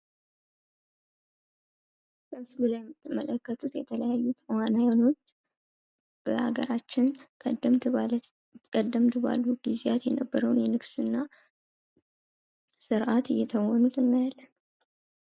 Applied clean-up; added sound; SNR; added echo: none; none; none; none.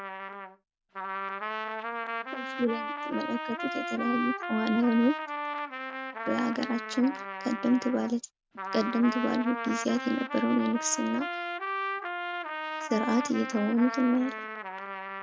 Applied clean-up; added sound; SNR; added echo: none; Trumpet; 5 dB; none.